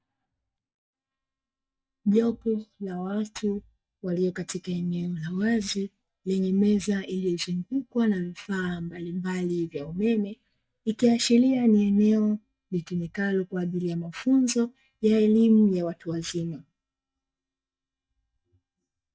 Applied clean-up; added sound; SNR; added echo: neural mask model DeepFilterNet 3.